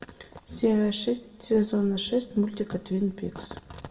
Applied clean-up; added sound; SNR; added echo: none; none; none; reverberation time 0.7 s.